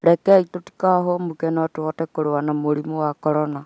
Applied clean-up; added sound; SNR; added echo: none; none; none; none.